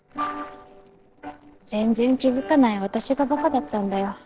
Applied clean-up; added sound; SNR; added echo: neural separator model SepFormer DNS4.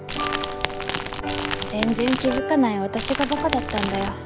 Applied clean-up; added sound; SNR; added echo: none; Crumpling, crinkling / Crackle; 5 dB; none.